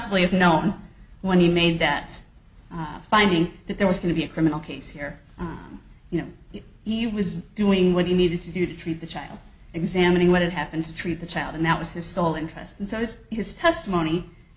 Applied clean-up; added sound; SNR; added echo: none; none; none; none.